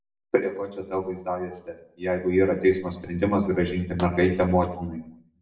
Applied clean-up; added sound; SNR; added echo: neural separator model SepFormer DNS4.